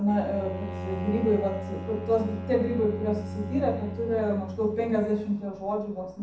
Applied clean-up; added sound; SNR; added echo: none; Bowed string instrument; 8 dB; reverberation time 0.7 s.